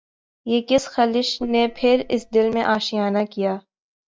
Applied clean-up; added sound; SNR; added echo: neural mask model DeepFilterNet 3.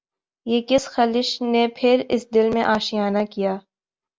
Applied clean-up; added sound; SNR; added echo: none; none; none; none.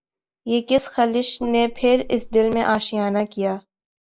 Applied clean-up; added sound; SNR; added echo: neural mask model Resemble Enhance denoiser.